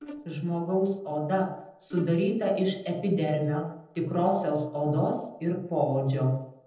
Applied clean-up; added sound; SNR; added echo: neural separator model SepFormer DNS4.